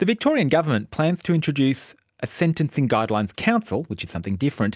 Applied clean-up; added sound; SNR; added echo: none; none; none; none.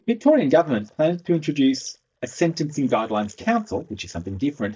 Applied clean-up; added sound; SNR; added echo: neural mask model DeepFilterNet 3.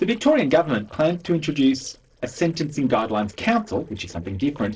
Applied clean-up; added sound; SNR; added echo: neural separator model SepFormer DNS4.